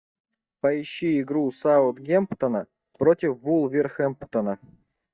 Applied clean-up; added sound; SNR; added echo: neural mask model DeepFilterNet 3.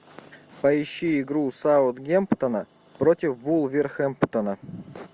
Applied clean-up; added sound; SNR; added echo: none; none; none; none.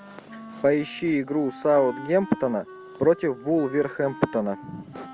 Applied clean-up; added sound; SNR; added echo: none; Wind instrument, woodwind instrument; 17 dB; none.